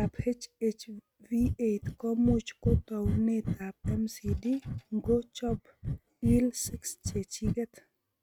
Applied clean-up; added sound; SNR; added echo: neural mask model RNNoise.